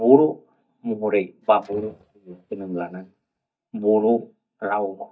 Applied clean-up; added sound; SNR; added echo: neural mask model DeepFilterNet 3.